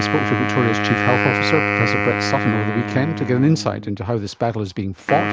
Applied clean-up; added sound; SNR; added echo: none; Wind instrument, woodwind instrument; 1 dB; none.